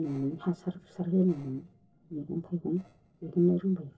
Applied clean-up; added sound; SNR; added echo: neural separator model SepFormer DNS4.